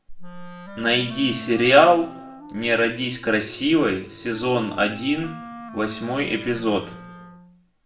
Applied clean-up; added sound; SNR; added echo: none; Wind instrument, woodwind instrument; 17 dB; reverberation time 0.5 s.